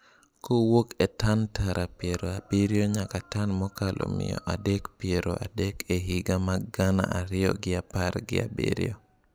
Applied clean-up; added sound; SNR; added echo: none; none; none; none.